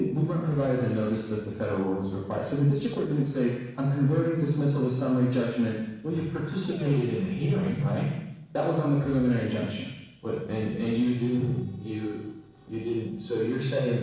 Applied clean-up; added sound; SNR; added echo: neural separator model SepFormer DNS4.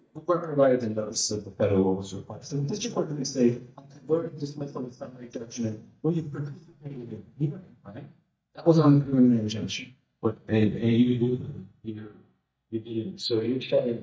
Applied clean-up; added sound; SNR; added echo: neural mask model DeepFilterNet 3.